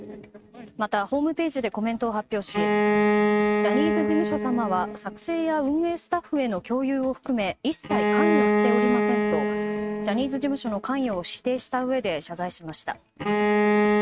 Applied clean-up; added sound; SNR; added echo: neural mask model RNNoise.